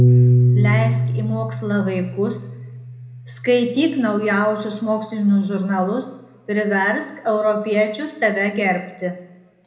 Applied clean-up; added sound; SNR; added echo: none; Piano; 1 dB; reverberation time 0.9 s.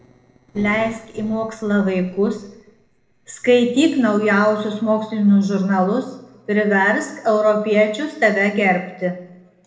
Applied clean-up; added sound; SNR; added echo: neural separator model SepFormer DNS4.